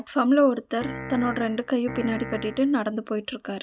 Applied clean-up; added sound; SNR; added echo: none; Piano; 11 dB; none.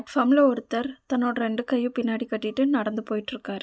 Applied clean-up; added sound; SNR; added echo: none; none; none; none.